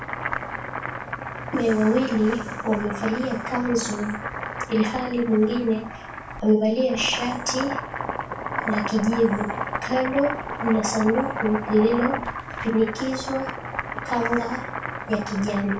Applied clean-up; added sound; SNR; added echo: none; Boiling; 6 dB; reverberation time 0.3 s.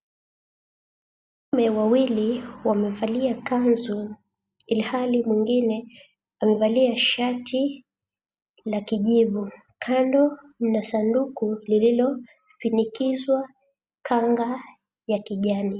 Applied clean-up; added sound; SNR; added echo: none; none; none; none.